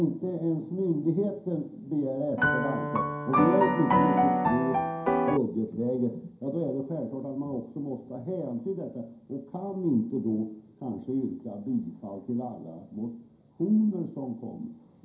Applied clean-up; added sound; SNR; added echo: none; Piano; -5 dB; reverberation time 0.5 s.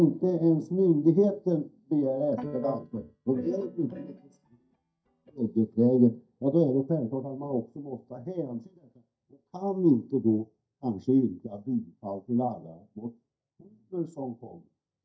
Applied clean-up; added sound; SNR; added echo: neural mask model DeepFilterNet 3.